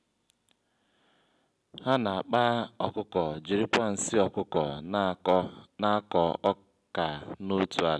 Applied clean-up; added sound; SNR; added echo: none; none; none; none.